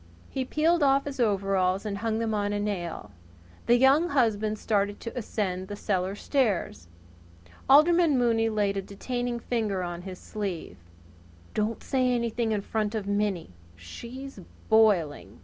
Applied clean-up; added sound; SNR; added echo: none; none; none; none.